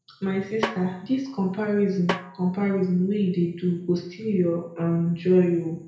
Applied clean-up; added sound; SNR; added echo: none; Snare drum; 12 dB; reverberation time 0.5 s.